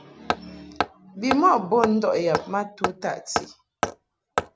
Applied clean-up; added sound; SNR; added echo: none; Hammer; 5 dB; none.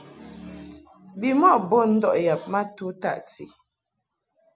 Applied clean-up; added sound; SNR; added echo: none; none; none; none.